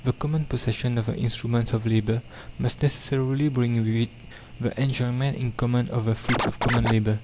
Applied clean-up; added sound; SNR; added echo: none; Scratching (performance technique); 1 dB; none.